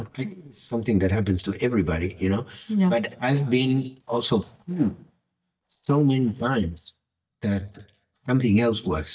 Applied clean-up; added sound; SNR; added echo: neural mask model DeepFilterNet 3.